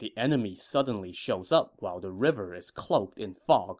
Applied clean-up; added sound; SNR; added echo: none; none; none; none.